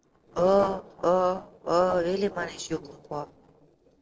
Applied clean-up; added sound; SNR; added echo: neural separator model SepFormer DNS4.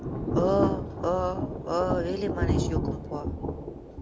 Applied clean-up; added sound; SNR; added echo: none; Thunder / Rain; -1 dB; none.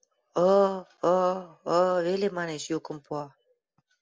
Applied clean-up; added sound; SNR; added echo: none; none; none; none.